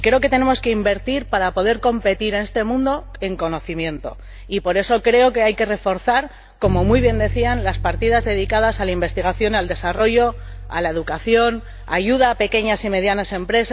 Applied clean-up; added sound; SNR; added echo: none; Bass guitar; 10 dB; none.